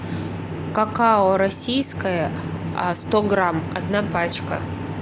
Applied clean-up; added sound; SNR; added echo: none; none; none; none.